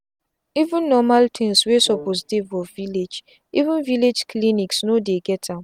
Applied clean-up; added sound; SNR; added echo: none; Brass instrument; 18 dB; none.